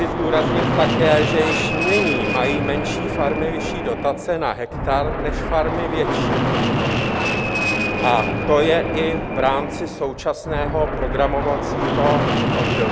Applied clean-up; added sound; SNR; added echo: none; Fixed-wing aircraft, airplane; -1 dB; none.